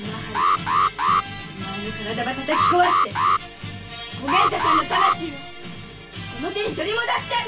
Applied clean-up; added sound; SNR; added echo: none; Alarm; -4 dB; reverberation time 0.2 s.